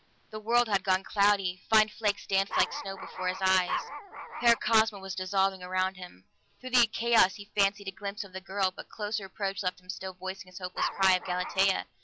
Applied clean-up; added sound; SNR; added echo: none; Dog; 7 dB; none.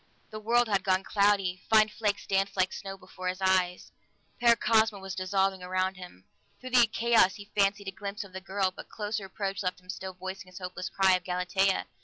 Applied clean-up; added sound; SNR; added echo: none; none; none; none.